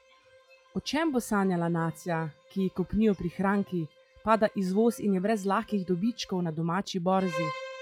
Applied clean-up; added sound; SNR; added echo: classical method log-MMSE.